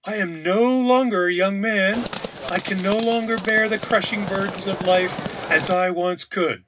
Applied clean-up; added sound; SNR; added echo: none; Livestock, farm animals, working animals; 10 dB; reverberation time 0.2 s.